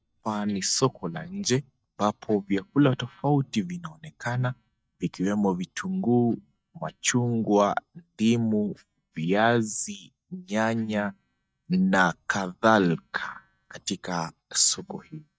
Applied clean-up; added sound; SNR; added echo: neural mask model DeepFilterNet 3.